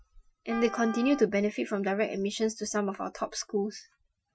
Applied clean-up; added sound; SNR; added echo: classical method Wiener filter.